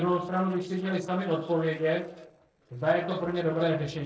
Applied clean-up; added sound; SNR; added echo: neural separator model SepFormer DNS4.